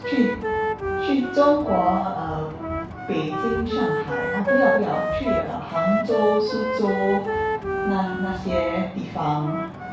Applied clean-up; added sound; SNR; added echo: none; Wind instrument, woodwind instrument; 2 dB; reverberation time 0.6 s.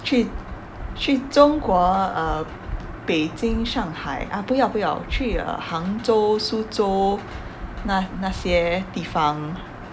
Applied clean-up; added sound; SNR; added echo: none; none; none; none.